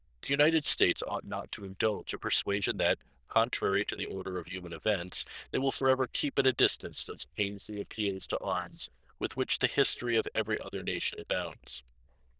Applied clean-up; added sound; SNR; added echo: neural diffusion model UNIVERSE++.